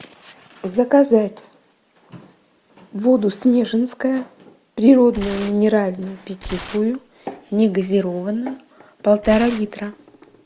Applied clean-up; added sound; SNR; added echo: none; Tearing; 16 dB; none.